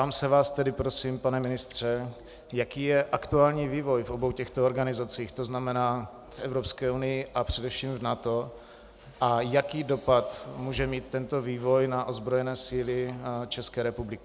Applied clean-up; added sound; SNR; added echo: none; none; none; none.